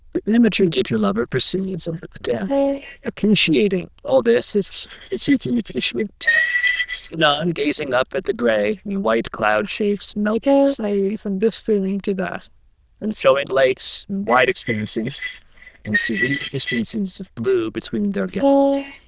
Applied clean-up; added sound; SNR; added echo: neural diffusion model UNIVERSE++.